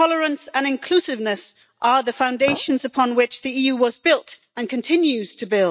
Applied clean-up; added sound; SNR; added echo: neural mask model RNNoise.